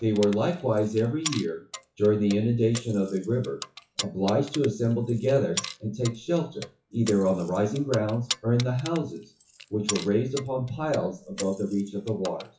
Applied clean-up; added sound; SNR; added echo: classical method WPE with log-MMSE.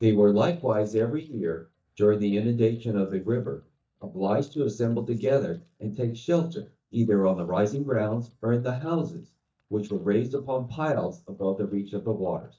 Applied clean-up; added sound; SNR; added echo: neural mask model DeepFilterNet 3.